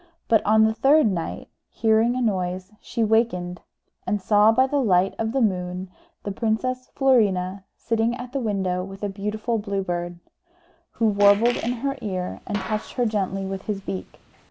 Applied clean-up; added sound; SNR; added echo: none; Fart; 16 dB; none.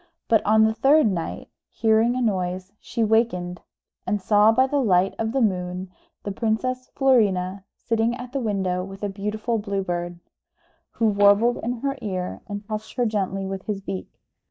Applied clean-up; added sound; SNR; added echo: neural mask model DeepFilterNet 3.